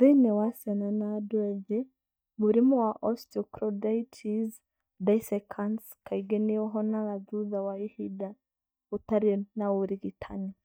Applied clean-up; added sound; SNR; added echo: neural mask model DeepFilterNet 3.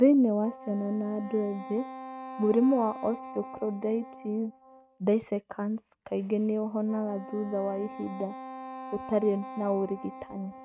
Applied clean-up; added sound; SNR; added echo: neural mask model RNNoise.